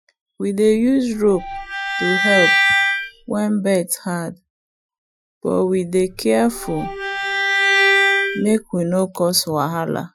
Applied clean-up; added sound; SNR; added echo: classical method Wiener filter.